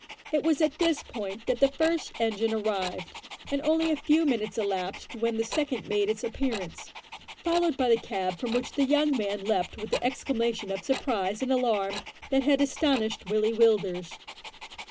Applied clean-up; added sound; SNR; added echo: none; Dog + Tick-tock; 14 dB; none.